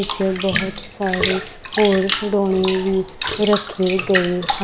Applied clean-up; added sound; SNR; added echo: none; Bathtub (filling or washing) / Water; 6 dB; none.